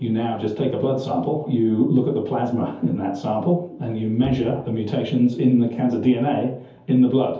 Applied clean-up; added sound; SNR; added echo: none; Bowed string instrument; 19 dB; reverberation time 0.5 s.